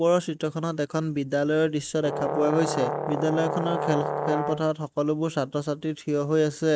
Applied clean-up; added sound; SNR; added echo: none; Brass instrument; 4 dB; none.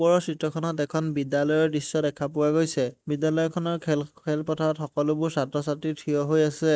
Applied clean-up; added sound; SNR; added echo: none; none; none; none.